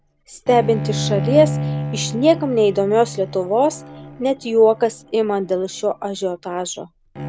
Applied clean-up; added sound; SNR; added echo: none; Bowed string instrument; 9 dB; none.